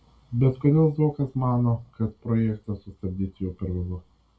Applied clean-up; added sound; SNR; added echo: none; none; none; reverberation time 0.2 s.